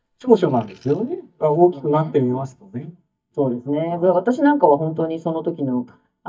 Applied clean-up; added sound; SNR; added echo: neural mask model DeepFilterNet 3.